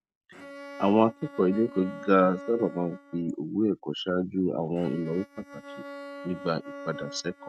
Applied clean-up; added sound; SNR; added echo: neural mask model RNNoise.